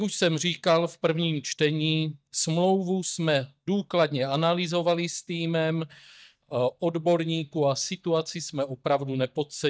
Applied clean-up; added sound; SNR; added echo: neural mask model DeepFilterNet 3.